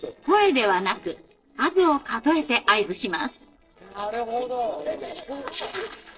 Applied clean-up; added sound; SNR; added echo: neural separator model SepFormer DNS4.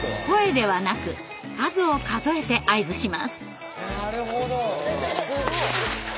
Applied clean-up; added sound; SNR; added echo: none; none; none; none.